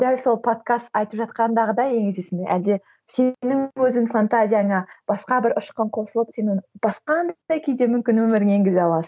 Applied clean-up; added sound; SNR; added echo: none; none; none; none.